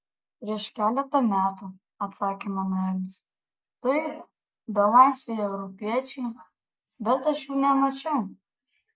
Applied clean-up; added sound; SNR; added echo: none; none; none; none.